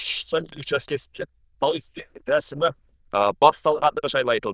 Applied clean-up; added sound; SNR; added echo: neural diffusion model UNIVERSE++.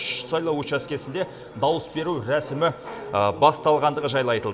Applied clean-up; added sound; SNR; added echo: none; none; none; none.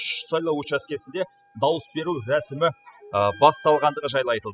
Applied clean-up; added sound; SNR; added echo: classical method spectral subtraction.